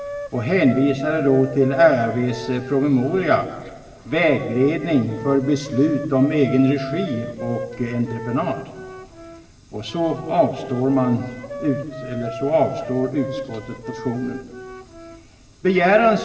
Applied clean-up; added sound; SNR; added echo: none; Wind instrument, woodwind instrument; 13 dB; reverberation time 1.9 s.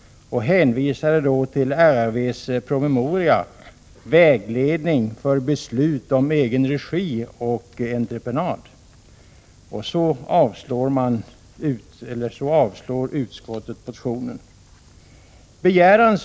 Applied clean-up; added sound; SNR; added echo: none; none; none; none.